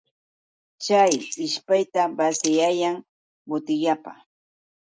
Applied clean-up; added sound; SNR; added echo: neural mask model Resemble Enhance denoiser.